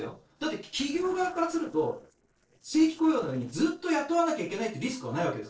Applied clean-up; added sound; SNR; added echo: neural separator model SepFormer DNS4.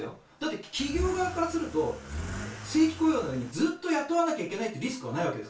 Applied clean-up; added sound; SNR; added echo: none; Accelerating, revving, vroom / Car; 9 dB; reverberation time 0.2 s.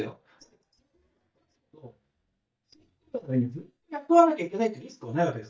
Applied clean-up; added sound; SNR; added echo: neural mask model DeepFilterNet 3.